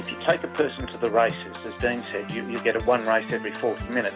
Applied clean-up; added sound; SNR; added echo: none; Organ; 10 dB; none.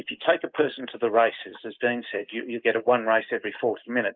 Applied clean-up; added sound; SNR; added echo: neural mask model Resemble Enhance denoiser.